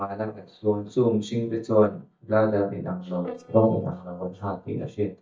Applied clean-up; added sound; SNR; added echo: neural mask model DeepFilterNet 3.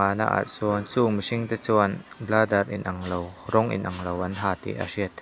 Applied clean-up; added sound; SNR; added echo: none; none; none; none.